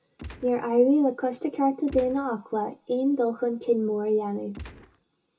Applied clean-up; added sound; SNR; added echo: none; Gunshot, gunfire; 18 dB; reverberation time 0.2 s.